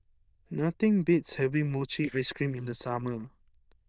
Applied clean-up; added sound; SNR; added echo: neural diffusion model UNIVERSE++.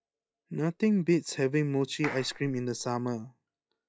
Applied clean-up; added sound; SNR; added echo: classical method log-MMSE.